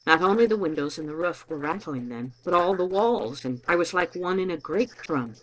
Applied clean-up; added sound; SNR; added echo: neural separator model SepFormer DNS4.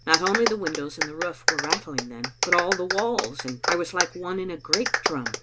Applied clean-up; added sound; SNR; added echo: none; Clapping; 0 dB; none.